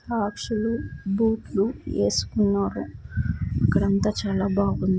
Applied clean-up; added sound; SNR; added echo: none; none; none; none.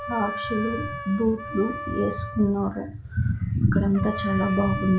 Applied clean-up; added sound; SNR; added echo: none; Trumpet; 10 dB; reverberation time 0.3 s.